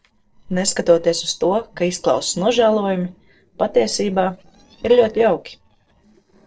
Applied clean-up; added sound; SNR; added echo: neural separator model SepFormer DNS4.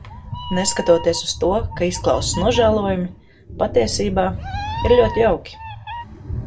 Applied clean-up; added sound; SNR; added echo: none; Meow; 8 dB; reverberation time 0.2 s.